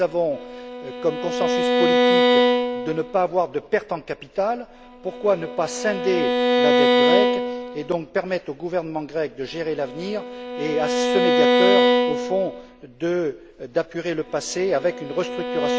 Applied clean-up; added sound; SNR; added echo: none; Bowed string instrument; -3 dB; none.